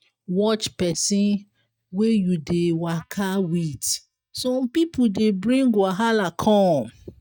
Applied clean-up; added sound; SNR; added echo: neural mask model DeepFilterNet 3.